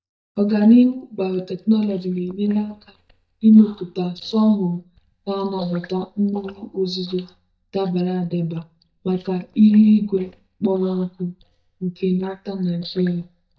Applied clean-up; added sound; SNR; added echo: neural mask model DeepFilterNet 3.